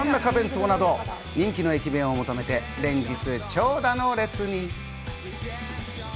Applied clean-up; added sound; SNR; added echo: none; none; none; none.